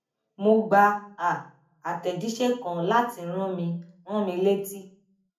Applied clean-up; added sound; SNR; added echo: none; none; none; reverberation time 0.4 s.